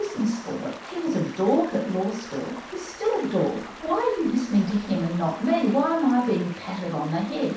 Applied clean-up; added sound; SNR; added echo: none; Stream; 16 dB; reverberation time 0.7 s.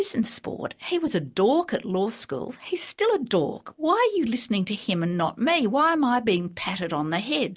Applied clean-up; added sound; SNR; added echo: none; none; none; none.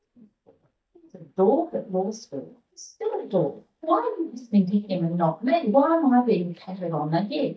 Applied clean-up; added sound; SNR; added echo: neural mask model DeepFilterNet 3.